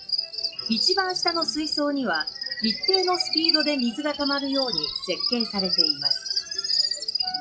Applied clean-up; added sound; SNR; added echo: classical method WPE with log-MMSE.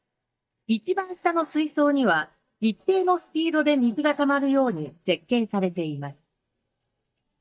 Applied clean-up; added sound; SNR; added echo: neural mask model DeepFilterNet 3.